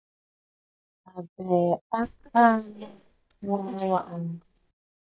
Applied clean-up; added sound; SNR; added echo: neural mask model DeepFilterNet 3.